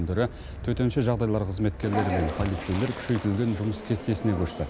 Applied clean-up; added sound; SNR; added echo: none; Tearing; 18 dB; none.